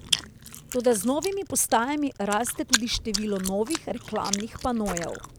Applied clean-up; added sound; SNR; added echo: none; Chewing, mastication; 6 dB; none.